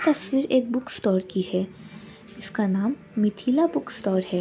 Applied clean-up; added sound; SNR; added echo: none; none; none; none.